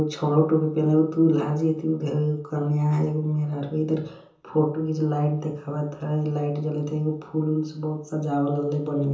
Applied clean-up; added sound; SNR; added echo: none; none; none; reverberation time 0.6 s.